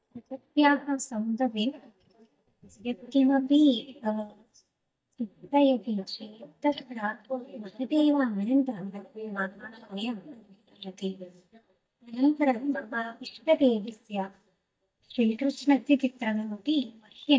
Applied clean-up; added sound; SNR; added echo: neural mask model DeepFilterNet 3.